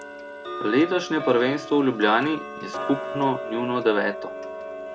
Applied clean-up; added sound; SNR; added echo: none; Tick-tock; 9 dB; none.